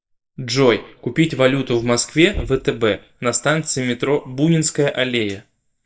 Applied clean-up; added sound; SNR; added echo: neural mask model DeepFilterNet 3.